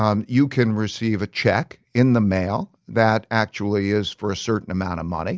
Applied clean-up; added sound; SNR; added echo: none; none; none; none.